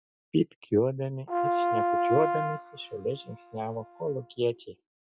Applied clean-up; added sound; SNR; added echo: classical method log-MMSE.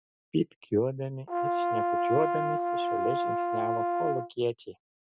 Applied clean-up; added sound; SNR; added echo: none; Brass instrument; -4 dB; none.